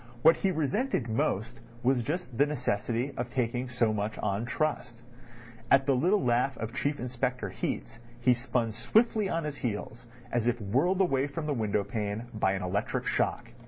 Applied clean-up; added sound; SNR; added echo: none; none; none; none.